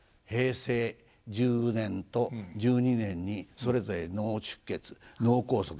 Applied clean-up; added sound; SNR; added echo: none; none; none; none.